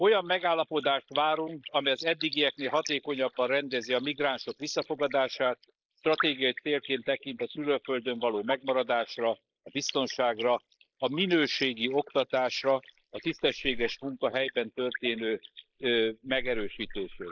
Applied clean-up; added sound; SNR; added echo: neural mask model Resemble Enhance denoiser.